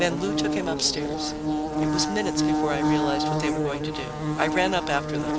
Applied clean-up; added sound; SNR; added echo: none; Buzz / Bird; -3 dB; none.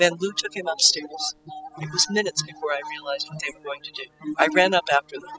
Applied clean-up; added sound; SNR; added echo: classical method spectral subtraction.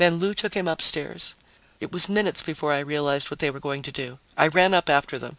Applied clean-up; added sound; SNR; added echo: none; none; none; none.